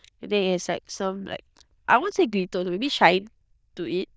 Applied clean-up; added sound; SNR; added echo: neural diffusion model UNIVERSE++.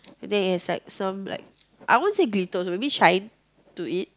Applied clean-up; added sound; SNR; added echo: none; none; none; none.